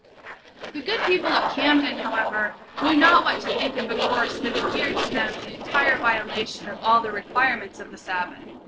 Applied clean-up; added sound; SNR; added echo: neural separator model SepFormer DNS4.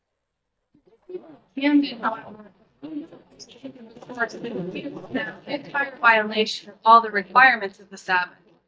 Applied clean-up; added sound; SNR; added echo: neural mask model DeepFilterNet 3.